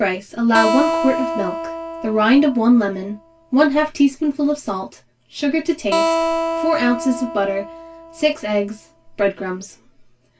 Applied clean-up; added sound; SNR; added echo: none; Acoustic guitar; 5 dB; reverberation time 0.1 s.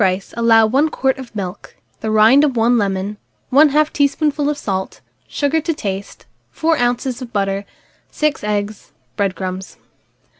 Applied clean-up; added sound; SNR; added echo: none; none; none; none.